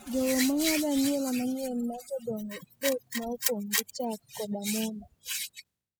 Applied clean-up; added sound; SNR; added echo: classical method spectral subtraction.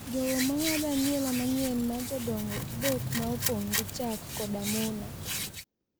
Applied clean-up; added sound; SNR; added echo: none; Hands; 3 dB; none.